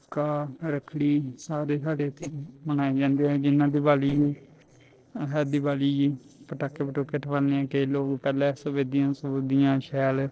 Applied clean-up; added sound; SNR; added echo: neural separator model SepFormer DNS4.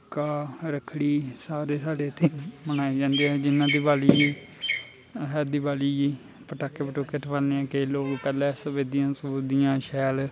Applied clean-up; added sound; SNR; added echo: none; none; none; none.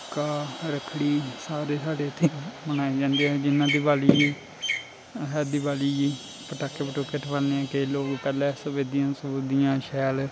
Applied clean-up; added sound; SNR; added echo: none; Chime + Waves, surf; 17 dB; none.